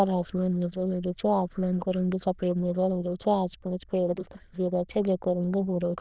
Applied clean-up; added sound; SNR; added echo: neural diffusion model UNIVERSE++.